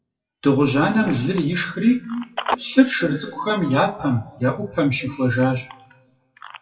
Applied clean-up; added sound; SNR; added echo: classical method WPE with log-MMSE.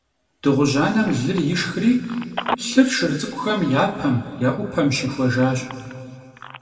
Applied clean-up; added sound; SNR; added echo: none; Telephone; 16 dB; reverberation time 2.3 s.